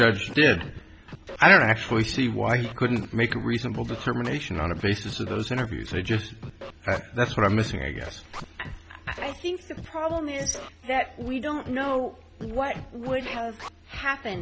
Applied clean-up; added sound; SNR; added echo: none; Scratching (performance technique); 15 dB; none.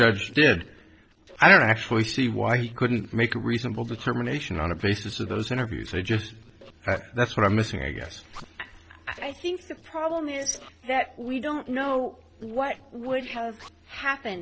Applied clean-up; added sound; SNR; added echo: neural separator model SepFormer DNS4.